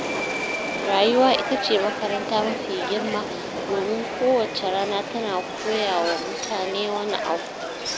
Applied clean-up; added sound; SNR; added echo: none; Subway, metro, underground; 4 dB; none.